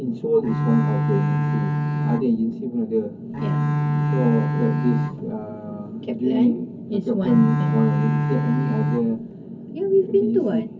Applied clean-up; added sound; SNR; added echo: none; Bowed string instrument; -1 dB; reverberation time 0.4 s.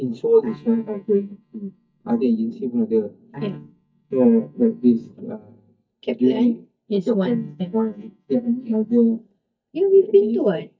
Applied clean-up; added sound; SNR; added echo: neural mask model DeepFilterNet 3.